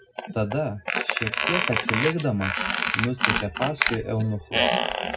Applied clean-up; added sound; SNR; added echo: none; Squeak; -2 dB; reverberation time 0.4 s.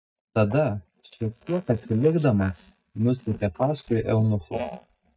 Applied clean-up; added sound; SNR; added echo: neural mask model DeepFilterNet 3.